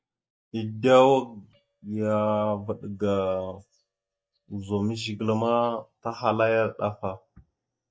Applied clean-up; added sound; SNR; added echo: neural mask model DeepFilterNet 3.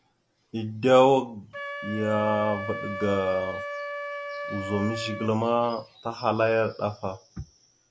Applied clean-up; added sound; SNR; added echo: none; Wind instrument, woodwind instrument; 11 dB; none.